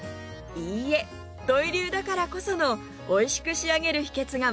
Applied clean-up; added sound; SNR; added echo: none; none; none; none.